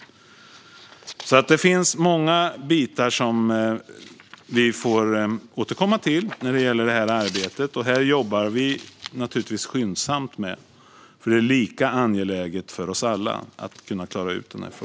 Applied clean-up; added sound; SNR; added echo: none; none; none; none.